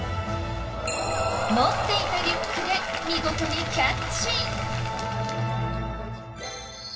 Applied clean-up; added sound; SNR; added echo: none; Cupboard open or close / Door; 16 dB; reverberation time 0.2 s.